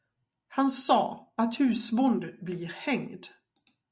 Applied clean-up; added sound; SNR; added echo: none; none; none; none.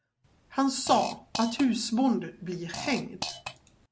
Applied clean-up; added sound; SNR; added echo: none; Fart; 12 dB; none.